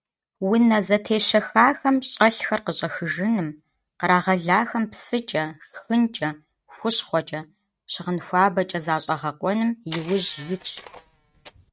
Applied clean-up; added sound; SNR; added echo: neural mask model RNNoise.